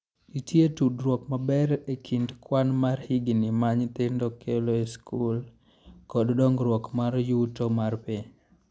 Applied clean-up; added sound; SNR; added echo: none; none; none; none.